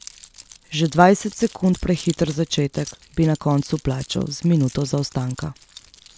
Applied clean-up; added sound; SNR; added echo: none; Keys jangling; 15 dB; none.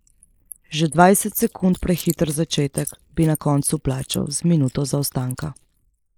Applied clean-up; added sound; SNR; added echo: neural mask model Resemble Enhance denoiser.